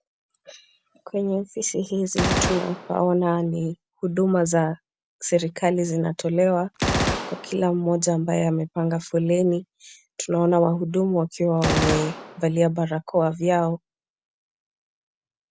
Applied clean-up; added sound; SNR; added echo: none; Gunshot, gunfire; 6 dB; none.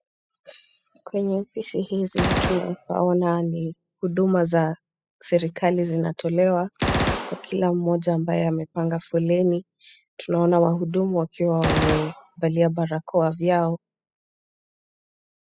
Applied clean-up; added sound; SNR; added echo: classical method spectral subtraction.